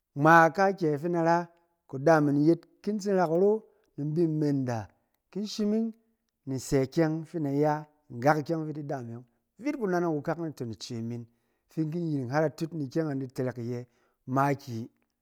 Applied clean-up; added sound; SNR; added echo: none; none; none; none.